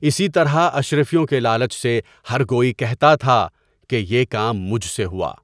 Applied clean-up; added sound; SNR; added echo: none; none; none; none.